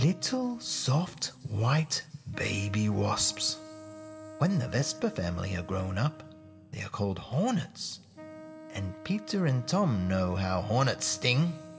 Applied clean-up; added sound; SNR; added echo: none; Wind instrument, woodwind instrument; 17 dB; reverberation time 2.5 s.